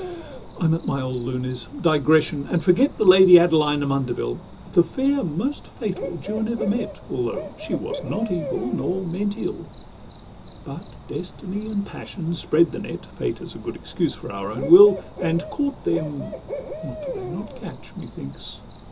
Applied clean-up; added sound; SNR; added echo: none; Cricket / Bird; 13 dB; reverberation time 0.2 s.